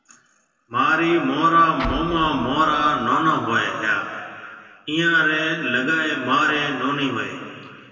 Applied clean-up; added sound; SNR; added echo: none; Explosion; 12 dB; reverberation time 2.4 s.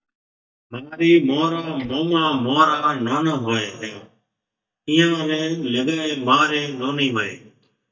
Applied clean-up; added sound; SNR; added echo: neural mask model DeepFilterNet 3.